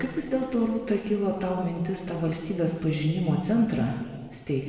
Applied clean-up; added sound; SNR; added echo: none; none; none; reverberation time 1.6 s.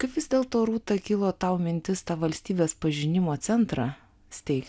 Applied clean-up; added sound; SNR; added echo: none; none; none; none.